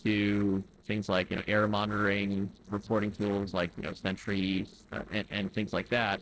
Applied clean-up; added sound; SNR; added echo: neural separator model SepFormer DNS4.